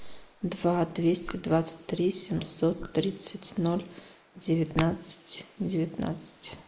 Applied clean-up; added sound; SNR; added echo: neural mask model Resemble Enhance denoiser.